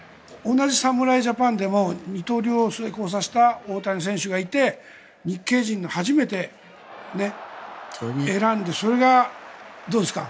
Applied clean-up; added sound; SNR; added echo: none; none; none; none.